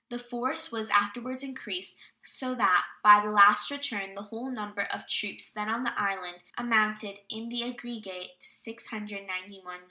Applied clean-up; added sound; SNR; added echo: none; none; none; none.